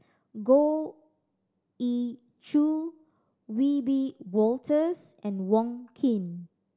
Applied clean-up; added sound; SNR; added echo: none; none; none; none.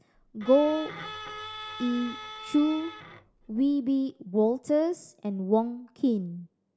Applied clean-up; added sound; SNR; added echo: none; Bowed string instrument; 13 dB; none.